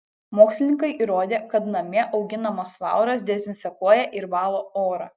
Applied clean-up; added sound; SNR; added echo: none; none; none; none.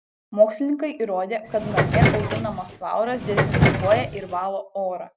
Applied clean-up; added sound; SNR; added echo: none; Subway, metro, underground; -2 dB; none.